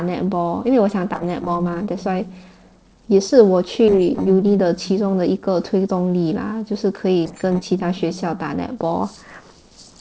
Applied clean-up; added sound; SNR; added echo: neural separator model SepFormer DNS4.